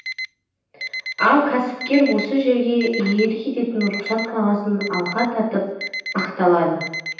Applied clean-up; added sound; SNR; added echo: none; Alarm; 11 dB; reverberation time 0.9 s.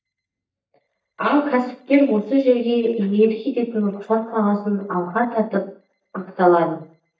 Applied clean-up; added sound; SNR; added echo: neural mask model DeepFilterNet 3.